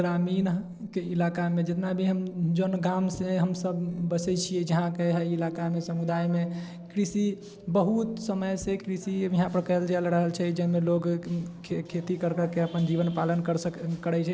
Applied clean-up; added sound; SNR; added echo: neural separator model SepFormer DNS4.